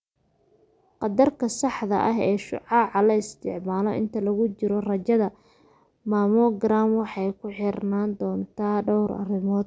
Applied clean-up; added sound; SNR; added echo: none; none; none; none.